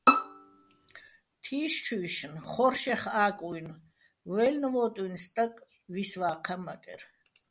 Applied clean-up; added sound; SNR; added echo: none; Bowed string instrument; -4 dB; none.